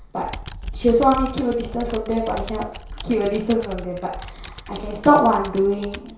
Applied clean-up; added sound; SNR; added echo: none; Computer keyboard; 12 dB; reverberation time 0.6 s.